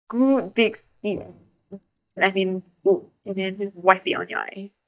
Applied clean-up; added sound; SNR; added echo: neural mask model DeepFilterNet 3.